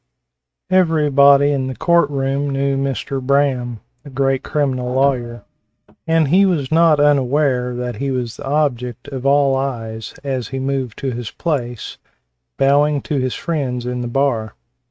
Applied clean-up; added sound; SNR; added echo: neural mask model RNNoise.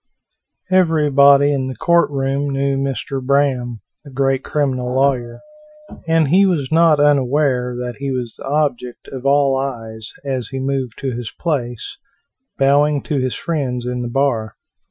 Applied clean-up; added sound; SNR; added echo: classical method Wiener filter.